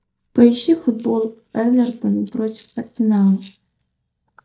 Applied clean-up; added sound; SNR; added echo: neural mask model DeepFilterNet 3.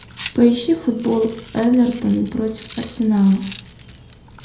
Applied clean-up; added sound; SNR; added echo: none; Rattle; 15 dB; reverberation time 0.4 s.